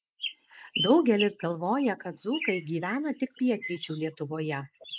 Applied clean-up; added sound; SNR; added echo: neural mask model Resemble Enhance denoiser.